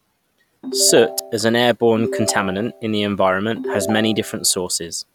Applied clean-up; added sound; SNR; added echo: none; Ringtone / Chime; 9 dB; none.